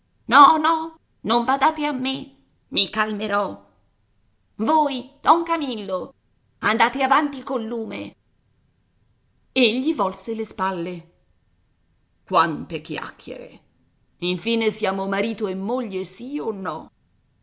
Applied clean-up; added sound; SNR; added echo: none; none; none; none.